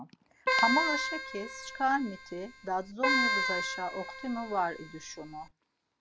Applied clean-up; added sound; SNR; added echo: none; Keyboard (musical); -1 dB; none.